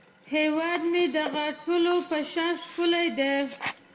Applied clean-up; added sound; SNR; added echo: none; Sink (filling or washing); 16 dB; reverberation time 1.1 s.